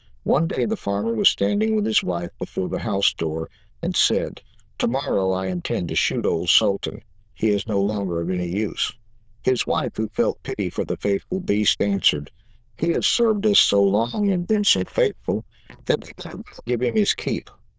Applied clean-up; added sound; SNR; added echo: neural diffusion model UNIVERSE++.